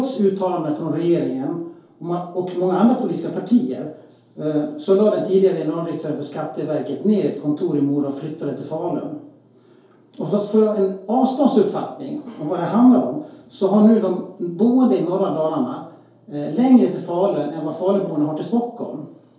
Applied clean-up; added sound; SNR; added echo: none; none; none; reverberation time 2.4 s.